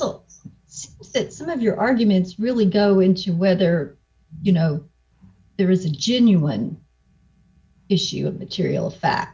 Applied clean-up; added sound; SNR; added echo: none; none; none; none.